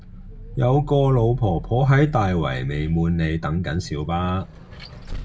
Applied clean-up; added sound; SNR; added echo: none; Vehicle; 14 dB; none.